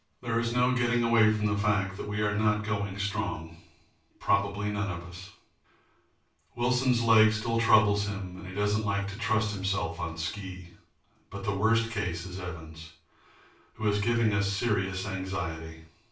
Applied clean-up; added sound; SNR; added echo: none; none; none; reverberation time 0.3 s.